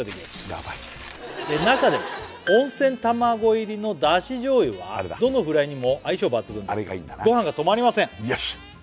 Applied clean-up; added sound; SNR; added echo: none; Tearing; 19 dB; none.